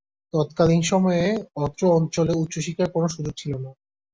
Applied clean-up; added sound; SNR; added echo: none; none; none; none.